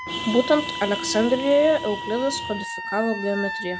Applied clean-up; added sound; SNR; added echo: none; Vehicle horn, car horn, honking + Wind instrument, woodwind instrument; 8 dB; none.